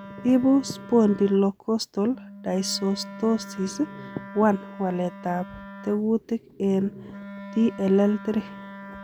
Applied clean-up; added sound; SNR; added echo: none; Wind instrument, woodwind instrument; 16 dB; none.